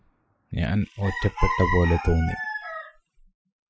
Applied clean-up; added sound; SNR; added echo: classical method Wiener filter.